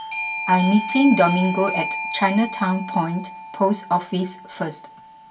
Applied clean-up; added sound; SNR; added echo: none; Doorbell; 9 dB; reverberation time 0.2 s.